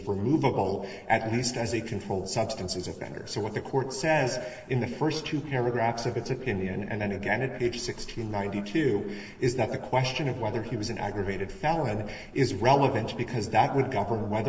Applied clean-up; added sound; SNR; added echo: neural separator model SepFormer DNS4.